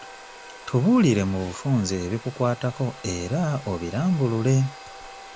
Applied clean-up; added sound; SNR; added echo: none; Domestic sounds, home sounds; 18 dB; none.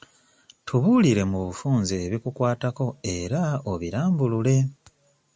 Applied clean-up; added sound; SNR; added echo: none; none; none; none.